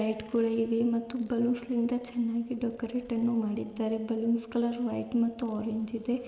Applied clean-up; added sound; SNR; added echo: none; none; none; reverberation time 3.0 s.